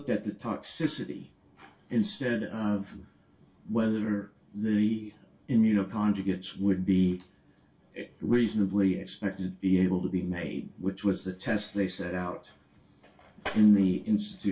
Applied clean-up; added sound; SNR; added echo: none; none; none; reverberation time 0.2 s.